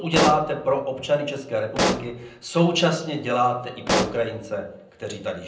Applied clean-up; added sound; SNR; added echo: none; Explosion; 3 dB; reverberation time 0.6 s.